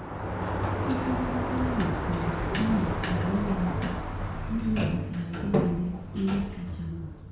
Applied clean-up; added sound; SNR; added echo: none; Sliding door; -1 dB; reverberation time 0.6 s.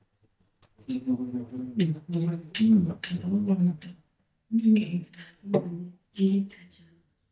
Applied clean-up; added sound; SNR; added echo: neural mask model DeepFilterNet 3.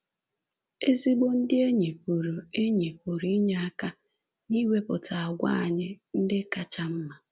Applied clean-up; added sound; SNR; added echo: none; none; none; none.